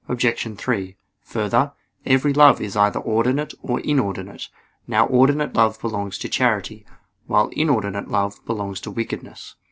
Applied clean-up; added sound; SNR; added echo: none; none; none; none.